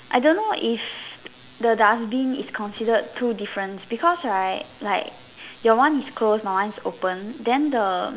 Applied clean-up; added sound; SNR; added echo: none; none; none; none.